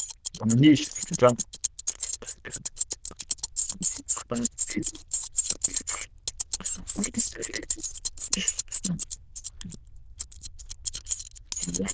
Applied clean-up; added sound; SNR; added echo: neural diffusion model UNIVERSE++.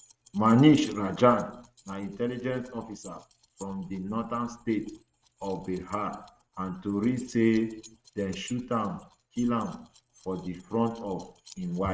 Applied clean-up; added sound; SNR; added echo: neural mask model RNNoise.